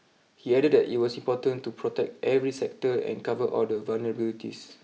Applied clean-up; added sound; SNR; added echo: none; none; none; none.